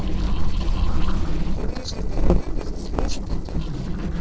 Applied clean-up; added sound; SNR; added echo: neural separator model SepFormer DNS4.